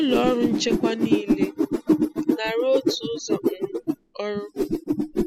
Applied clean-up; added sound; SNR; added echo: classical method spectral subtraction.